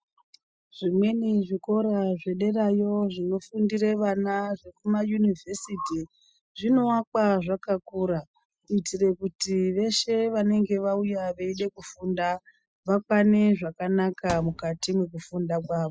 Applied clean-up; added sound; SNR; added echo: classical method spectral subtraction.